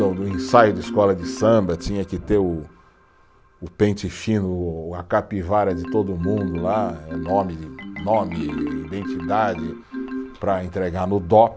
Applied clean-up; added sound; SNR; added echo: none; Marimba, xylophone; 10 dB; none.